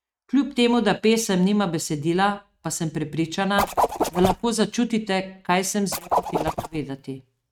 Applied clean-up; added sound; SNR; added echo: neural mask model RNNoise.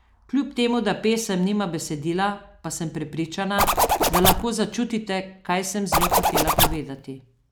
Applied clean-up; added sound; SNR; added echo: none; Zipper (clothing); -4 dB; none.